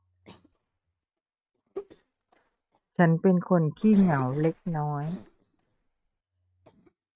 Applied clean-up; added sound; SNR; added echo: neural mask model RNNoise.